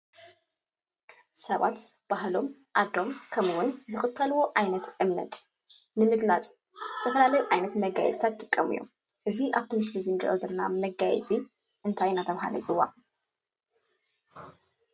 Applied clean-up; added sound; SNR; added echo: none; none; none; none.